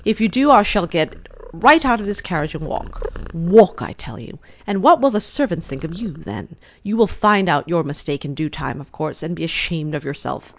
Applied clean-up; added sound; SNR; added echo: none; Purr; 19 dB; none.